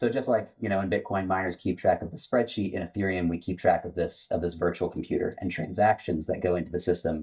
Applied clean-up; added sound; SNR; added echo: neural mask model DeepFilterNet 3.